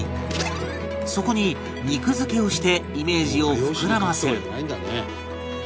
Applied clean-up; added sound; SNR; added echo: none; none; none; none.